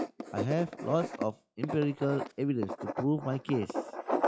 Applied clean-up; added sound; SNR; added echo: classical method log-MMSE.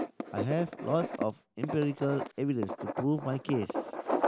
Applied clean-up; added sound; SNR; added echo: none; Writing; 4 dB; none.